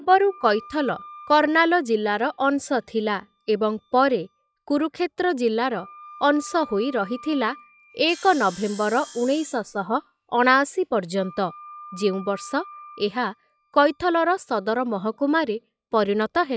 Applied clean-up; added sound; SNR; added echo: classical method log-MMSE.